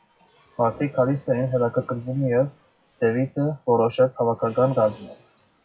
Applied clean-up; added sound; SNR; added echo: classical method WPE with log-MMSE.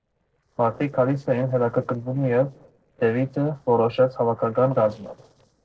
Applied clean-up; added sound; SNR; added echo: neural separator model SepFormer DNS4.